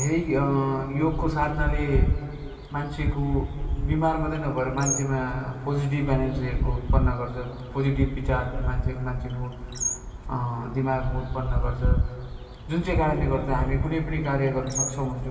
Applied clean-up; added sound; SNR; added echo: none; Bird; 1 dB; reverberation time 2.5 s.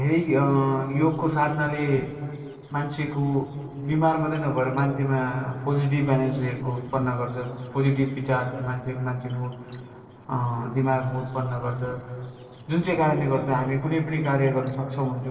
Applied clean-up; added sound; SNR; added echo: neural separator model SepFormer DNS4.